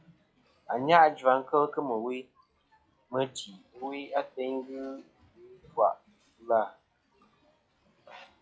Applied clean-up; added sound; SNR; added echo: classical method log-MMSE.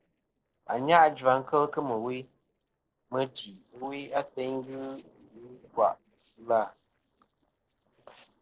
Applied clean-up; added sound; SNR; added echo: neural separator model SepFormer DNS4.